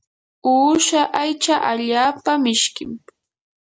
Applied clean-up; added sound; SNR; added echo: none; none; none; none.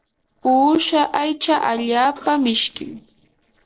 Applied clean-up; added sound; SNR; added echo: neural separator model SepFormer DNS4.